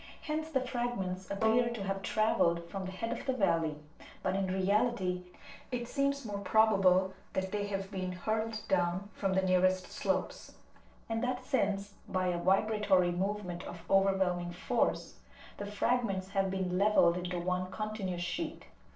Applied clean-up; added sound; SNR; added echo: neural separator model SepFormer DNS4.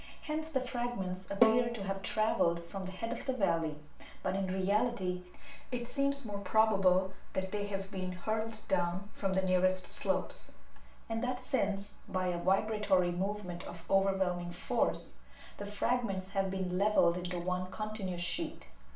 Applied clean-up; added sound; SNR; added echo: none; Bowed string instrument; 4 dB; reverberation time 0.4 s.